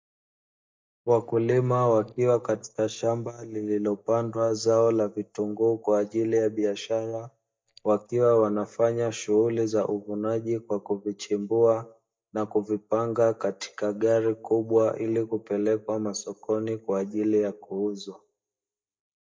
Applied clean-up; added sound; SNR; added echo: neural mask model DeepFilterNet 3.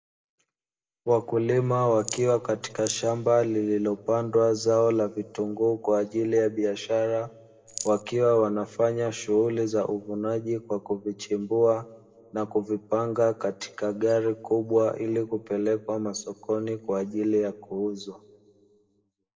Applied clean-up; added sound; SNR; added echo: none; Rattle; 14 dB; reverberation time 2.0 s.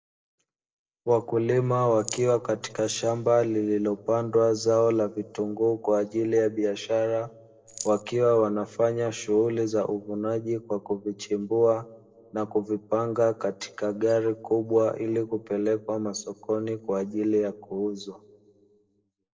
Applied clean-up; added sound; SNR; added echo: neural separator model SepFormer DNS4.